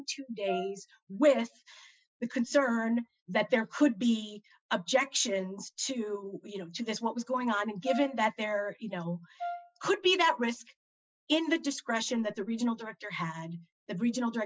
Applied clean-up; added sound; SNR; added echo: classical method Wiener filter.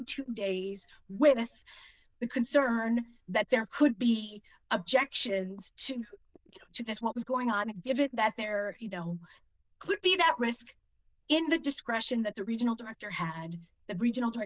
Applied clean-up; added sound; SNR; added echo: neural diffusion model UNIVERSE++.